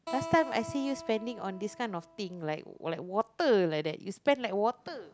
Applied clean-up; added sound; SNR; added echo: none; Acoustic guitar; 13 dB; none.